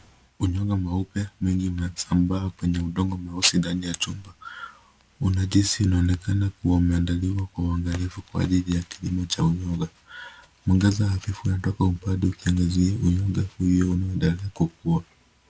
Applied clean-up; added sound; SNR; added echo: none; none; none; none.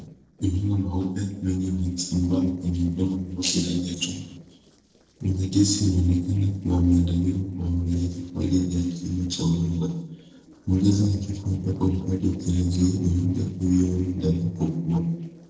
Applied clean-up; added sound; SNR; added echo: neural separator model SepFormer DNS4.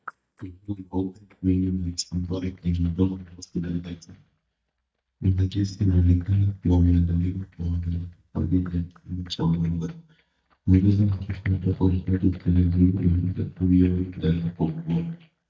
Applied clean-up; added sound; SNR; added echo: neural mask model DeepFilterNet 3.